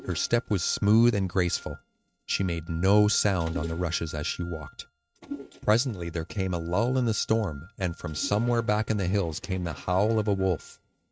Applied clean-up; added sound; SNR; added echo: neural mask model RNNoise.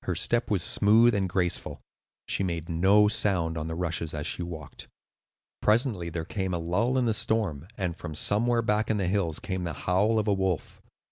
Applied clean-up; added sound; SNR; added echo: none; none; none; none.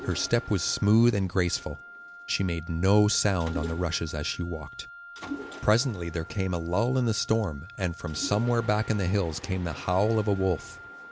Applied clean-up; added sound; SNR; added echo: none; Mechanisms + Wind instrument, woodwind instrument; 16 dB; none.